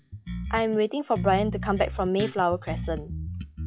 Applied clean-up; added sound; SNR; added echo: classical method log-MMSE.